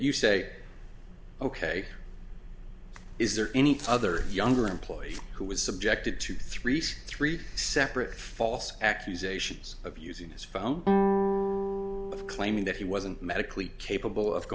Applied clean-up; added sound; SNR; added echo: none; Guitar; 0 dB; none.